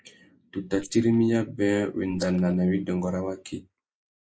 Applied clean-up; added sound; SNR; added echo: neural mask model Resemble Enhance denoiser.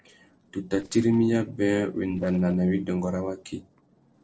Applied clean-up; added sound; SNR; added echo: neural separator model SepFormer DNS4.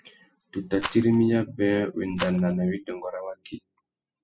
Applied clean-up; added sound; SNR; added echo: classical method spectral subtraction.